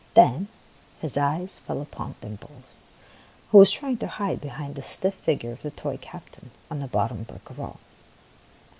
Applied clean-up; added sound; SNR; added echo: none; none; none; none.